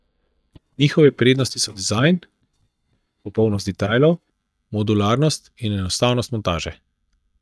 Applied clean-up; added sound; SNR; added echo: neural mask model DeepFilterNet 3.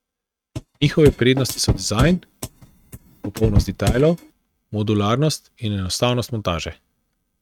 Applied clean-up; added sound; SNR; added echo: neural mask model RNNoise.